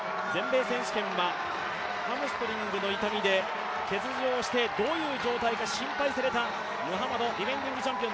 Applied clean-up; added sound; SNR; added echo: none; none; none; none.